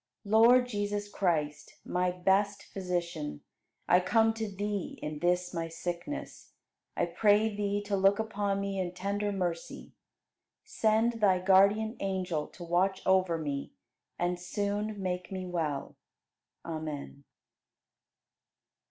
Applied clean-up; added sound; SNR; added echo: none; none; none; none.